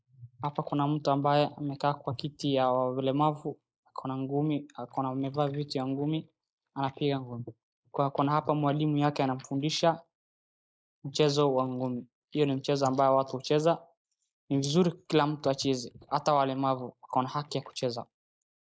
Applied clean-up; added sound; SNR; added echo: neural mask model Resemble Enhance denoiser.